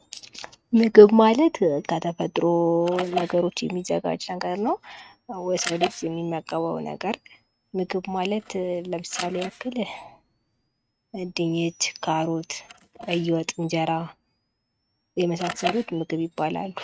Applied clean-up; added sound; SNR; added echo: neural mask model RNNoise.